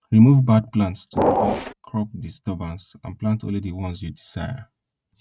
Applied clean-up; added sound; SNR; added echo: neural mask model RNNoise.